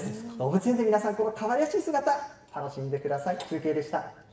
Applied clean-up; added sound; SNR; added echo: none; none; none; reverberation time 0.8 s.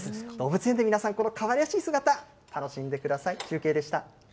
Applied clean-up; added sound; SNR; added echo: none; none; none; none.